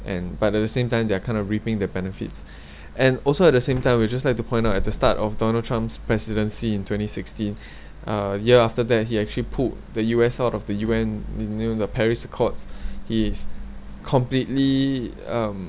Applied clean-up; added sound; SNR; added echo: none; Boom; 19 dB; none.